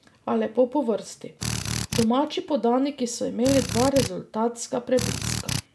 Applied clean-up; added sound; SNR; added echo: none; Drill; 3 dB; none.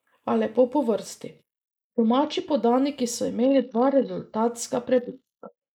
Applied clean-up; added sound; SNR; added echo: neural mask model Resemble Enhance denoiser.